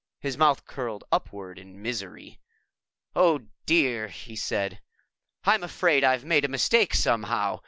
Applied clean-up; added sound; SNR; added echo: none; none; none; none.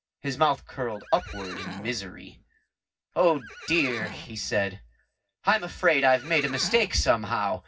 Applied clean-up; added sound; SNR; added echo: none; Livestock, farm animals, working animals; 15 dB; reverberation time 0.4 s.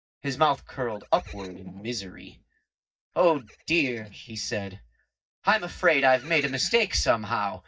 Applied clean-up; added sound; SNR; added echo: neural mask model DeepFilterNet 3.